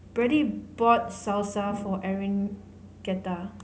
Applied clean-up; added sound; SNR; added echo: none; none; none; none.